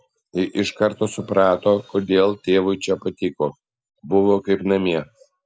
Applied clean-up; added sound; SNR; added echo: none; none; none; none.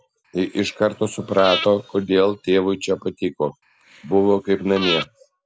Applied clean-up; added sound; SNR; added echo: none; Breathing; 10 dB; none.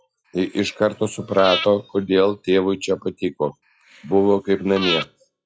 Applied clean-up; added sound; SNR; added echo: classical method log-MMSE.